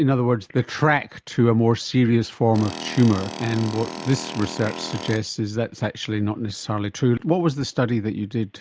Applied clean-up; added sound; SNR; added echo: none; Tools; 11 dB; none.